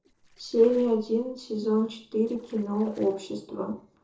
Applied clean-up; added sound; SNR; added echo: neural separator model SepFormer DNS4.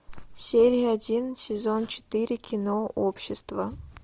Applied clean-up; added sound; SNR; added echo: none; none; none; none.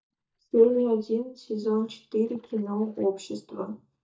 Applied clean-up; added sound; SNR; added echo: neural mask model DeepFilterNet 3.